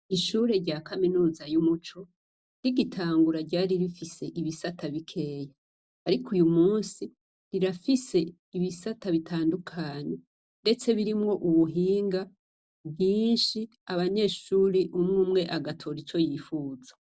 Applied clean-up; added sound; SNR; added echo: none; none; none; none.